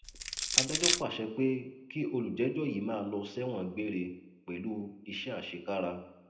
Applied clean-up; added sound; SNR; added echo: none; Crushing; -5 dB; reverberation time 0.7 s.